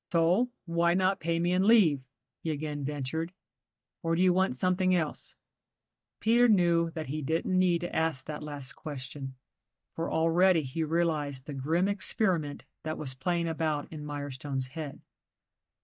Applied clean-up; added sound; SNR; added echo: neural mask model DeepFilterNet 3.